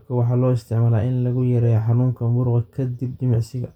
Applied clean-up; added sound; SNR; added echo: none; none; none; reverberation time 0.2 s.